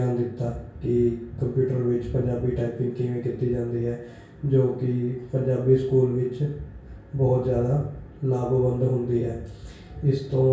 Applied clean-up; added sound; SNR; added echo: none; none; none; reverberation time 0.6 s.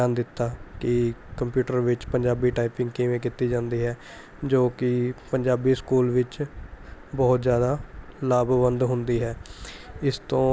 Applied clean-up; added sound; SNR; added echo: none; none; none; none.